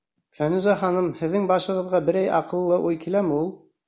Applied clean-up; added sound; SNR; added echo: none; none; none; none.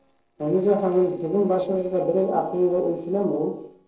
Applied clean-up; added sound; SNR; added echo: neural separator model SepFormer DNS4.